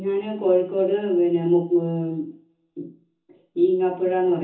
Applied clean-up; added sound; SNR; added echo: none; none; none; reverberation time 0.6 s.